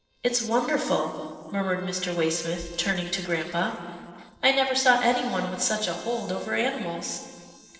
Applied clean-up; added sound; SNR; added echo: neural separator model SepFormer DNS4.